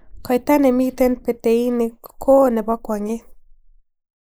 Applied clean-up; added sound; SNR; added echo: neural mask model Resemble Enhance denoiser.